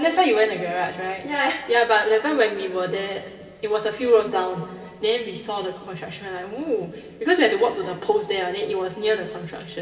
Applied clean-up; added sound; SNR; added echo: none; none; none; reverberation time 2.9 s.